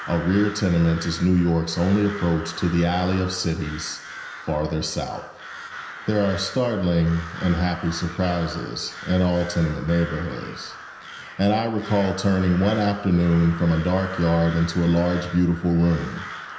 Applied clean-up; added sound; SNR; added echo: none; Crow; 15 dB; reverberation time 0.9 s.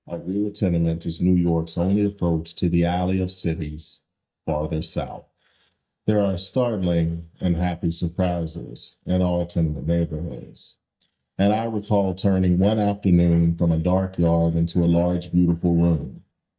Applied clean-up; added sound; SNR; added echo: neural mask model DeepFilterNet 3.